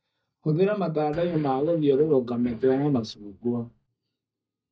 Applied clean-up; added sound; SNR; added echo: neural mask model DeepFilterNet 3.